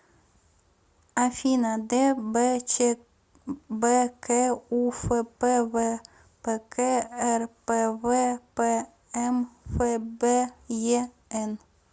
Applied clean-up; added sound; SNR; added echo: none; none; none; none.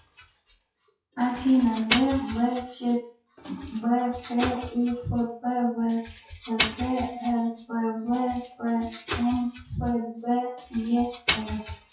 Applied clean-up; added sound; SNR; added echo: classical method WPE with log-MMSE.